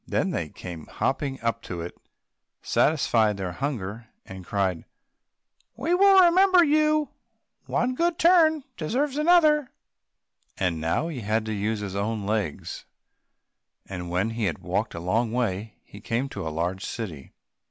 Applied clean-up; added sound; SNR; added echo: none; none; none; none.